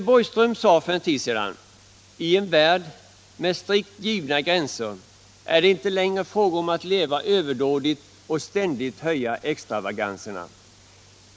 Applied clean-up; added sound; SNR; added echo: none; none; none; none.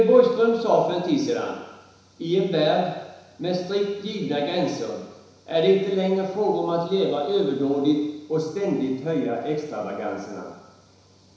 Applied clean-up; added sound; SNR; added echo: none; none; none; reverberation time 1.0 s.